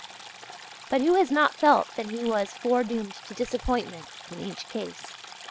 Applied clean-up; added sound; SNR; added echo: none; Stream; 16 dB; none.